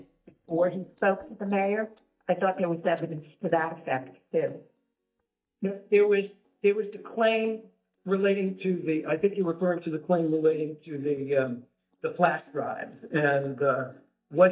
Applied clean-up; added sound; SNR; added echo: neural mask model DeepFilterNet 3.